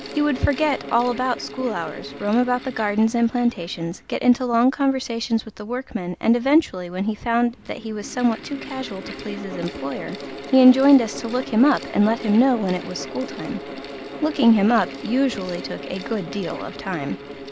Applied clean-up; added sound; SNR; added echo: none; Mechanical fan; 14 dB; none.